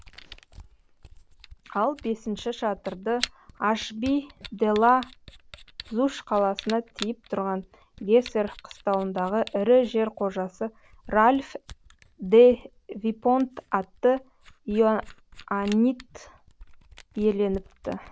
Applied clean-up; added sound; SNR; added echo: none; Camera; 19 dB; none.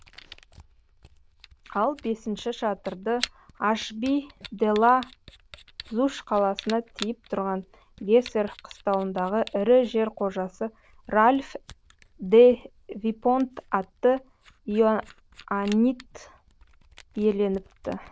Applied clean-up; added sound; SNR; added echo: neural diffusion model UNIVERSE++.